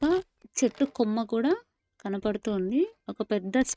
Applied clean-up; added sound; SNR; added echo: neural mask model RNNoise.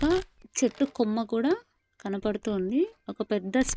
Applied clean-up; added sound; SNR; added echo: none; Domestic sounds, home sounds; 16 dB; none.